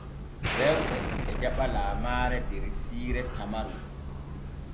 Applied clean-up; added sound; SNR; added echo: none; Explosion + Breathing; -2 dB; none.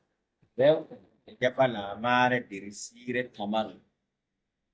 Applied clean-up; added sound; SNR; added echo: neural mask model DeepFilterNet 3.